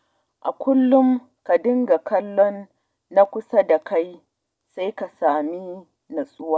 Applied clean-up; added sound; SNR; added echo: none; none; none; none.